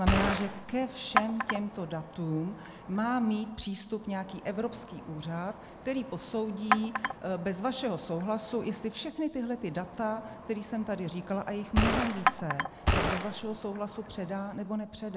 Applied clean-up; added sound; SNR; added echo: none; Chink, clink + Gunshot, gunfire; -2 dB; none.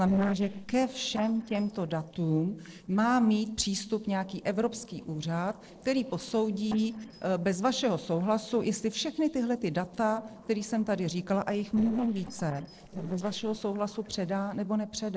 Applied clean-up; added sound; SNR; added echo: neural separator model SepFormer DNS4.